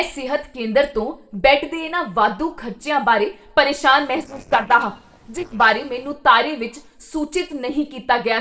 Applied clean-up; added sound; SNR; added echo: neural separator model SepFormer DNS4.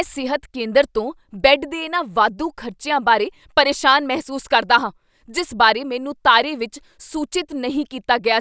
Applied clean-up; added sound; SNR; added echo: none; none; none; none.